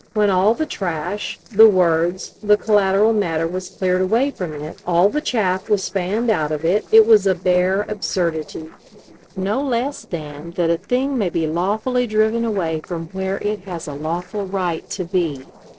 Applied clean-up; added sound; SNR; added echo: neural separator model SepFormer DNS4.